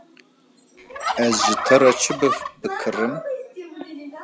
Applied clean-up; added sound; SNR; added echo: none; Fowl; 5 dB; none.